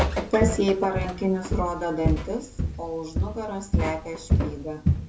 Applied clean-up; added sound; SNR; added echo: none; Walk, footsteps; -1 dB; reverberation time 0.3 s.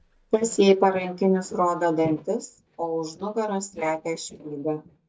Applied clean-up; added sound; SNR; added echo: neural mask model DeepFilterNet 3.